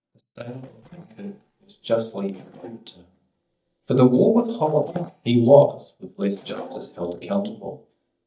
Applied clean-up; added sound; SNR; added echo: neural mask model DeepFilterNet 3.